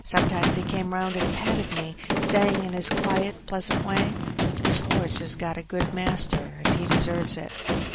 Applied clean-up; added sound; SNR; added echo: none; Gunshot, gunfire; -1 dB; none.